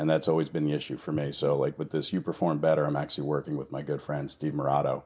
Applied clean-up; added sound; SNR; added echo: none; Breathing; 16 dB; none.